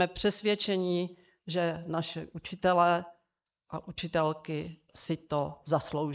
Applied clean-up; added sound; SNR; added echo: neural mask model Resemble Enhance denoiser.